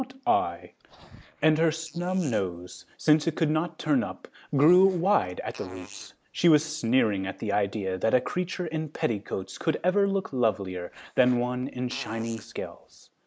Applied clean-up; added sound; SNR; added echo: neural mask model Resemble Enhance denoiser.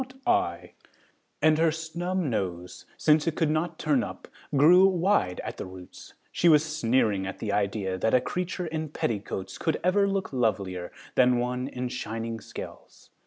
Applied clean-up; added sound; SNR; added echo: none; none; none; none.